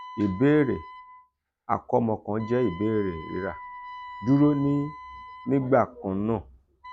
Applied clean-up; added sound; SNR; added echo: none; Wind instrument, woodwind instrument; 17 dB; none.